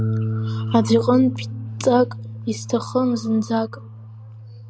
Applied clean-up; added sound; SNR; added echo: none; Bass guitar; 6 dB; none.